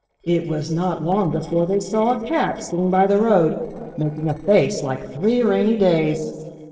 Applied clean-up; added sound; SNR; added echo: neural separator model SepFormer DNS4.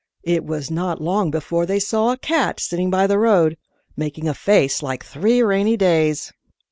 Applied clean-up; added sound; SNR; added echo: none; none; none; none.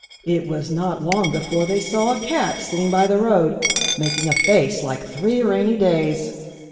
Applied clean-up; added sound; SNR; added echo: none; Coin (dropping); 9 dB; reverberation time 1.7 s.